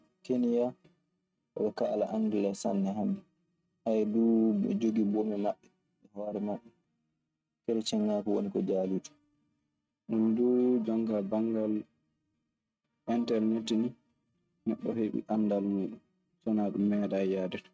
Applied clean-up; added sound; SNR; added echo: neural mask model RNNoise.